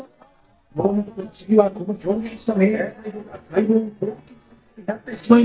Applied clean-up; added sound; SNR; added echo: neural mask model DeepFilterNet 3.